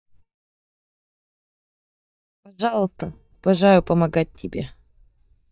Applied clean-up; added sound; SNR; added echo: neural mask model DeepFilterNet 3.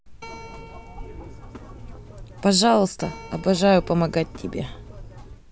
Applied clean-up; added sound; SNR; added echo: none; Keyboard (musical); 15 dB; none.